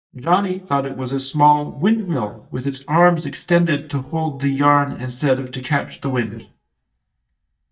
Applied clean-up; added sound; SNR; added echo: neural mask model DeepFilterNet 3.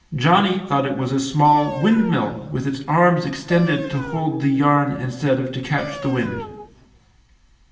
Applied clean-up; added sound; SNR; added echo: none; Wind instrument, woodwind instrument; 15 dB; reverberation time 0.8 s.